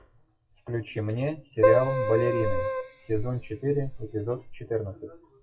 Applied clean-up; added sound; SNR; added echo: classical method WPE with log-MMSE.